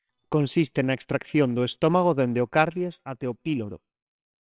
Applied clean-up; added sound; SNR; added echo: neural separator model SepFormer WHAMR!.